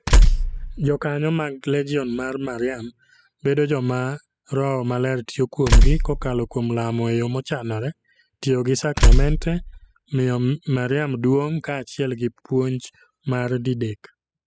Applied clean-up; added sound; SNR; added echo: classical method spectral subtraction.